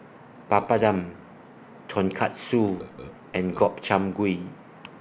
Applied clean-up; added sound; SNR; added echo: none; Burping, eructation; 16 dB; none.